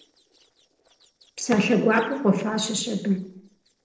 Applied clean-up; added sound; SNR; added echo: neural separator model SepFormer DNS4.